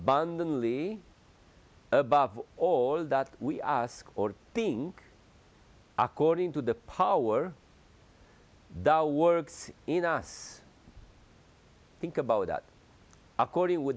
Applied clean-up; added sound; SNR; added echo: none; none; none; none.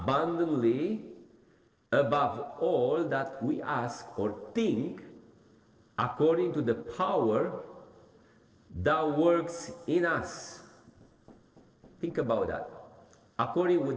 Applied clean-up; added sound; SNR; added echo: neural separator model SepFormer DNS4.